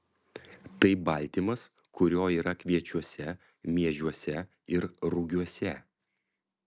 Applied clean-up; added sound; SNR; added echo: none; none; none; none.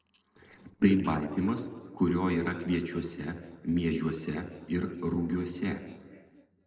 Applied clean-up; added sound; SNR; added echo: neural separator model SepFormer DNS4.